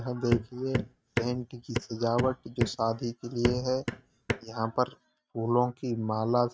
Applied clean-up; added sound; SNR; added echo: neural mask model RNNoise.